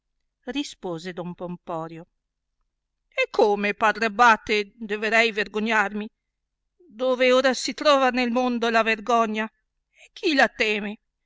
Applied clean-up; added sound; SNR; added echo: none; none; none; none.